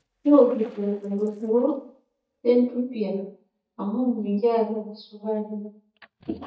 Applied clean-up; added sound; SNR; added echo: neural mask model DeepFilterNet 3.